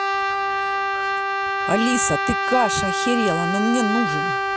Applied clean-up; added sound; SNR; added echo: none; Brass instrument; -1 dB; none.